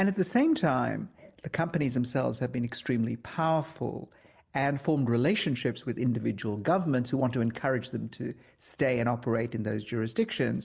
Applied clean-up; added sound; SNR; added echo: none; none; none; none.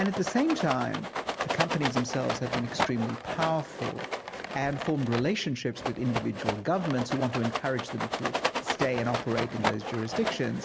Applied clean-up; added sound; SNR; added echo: none; Rattle; 3 dB; none.